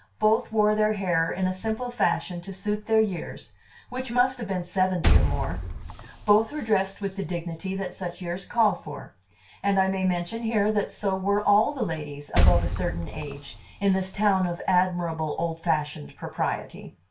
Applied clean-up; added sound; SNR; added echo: none; Liquid; 1 dB; reverberation time 0.2 s.